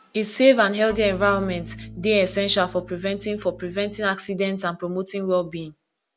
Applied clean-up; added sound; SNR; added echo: none; Organ; 15 dB; none.